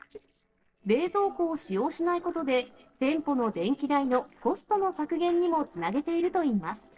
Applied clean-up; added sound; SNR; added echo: neural separator model SepFormer DNS4.